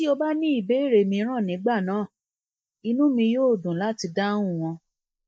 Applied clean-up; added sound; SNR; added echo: neural mask model Resemble Enhance denoiser.